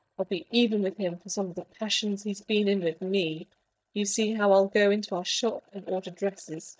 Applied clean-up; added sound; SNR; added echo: neural mask model DeepFilterNet 3.